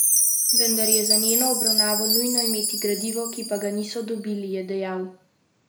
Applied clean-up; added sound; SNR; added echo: none; Chime; -4 dB; none.